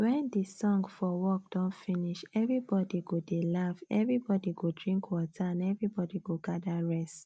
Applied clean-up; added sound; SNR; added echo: none; none; none; none.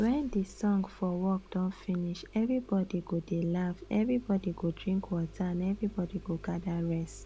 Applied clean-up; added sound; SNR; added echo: none; Engine starting; 18 dB; none.